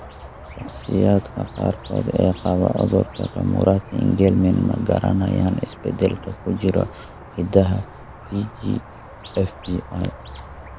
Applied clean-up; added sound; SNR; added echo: none; Squeak; 17 dB; none.